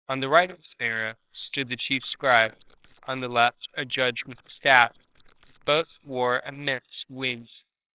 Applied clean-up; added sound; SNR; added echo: neural separator model SepFormer WHAMR!.